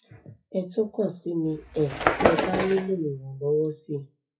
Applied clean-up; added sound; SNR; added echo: classical method WPE with log-MMSE.